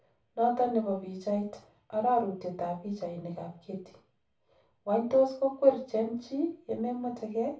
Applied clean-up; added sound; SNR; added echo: none; none; none; reverberation time 0.3 s.